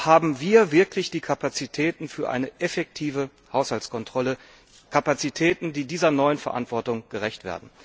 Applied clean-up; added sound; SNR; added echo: none; none; none; none.